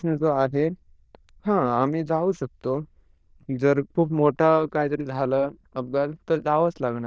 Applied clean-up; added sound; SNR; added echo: neural diffusion model UNIVERSE++.